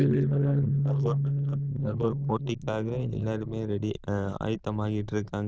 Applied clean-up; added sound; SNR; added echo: neural diffusion model UNIVERSE++.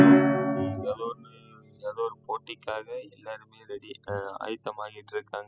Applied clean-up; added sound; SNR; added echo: classical method spectral subtraction.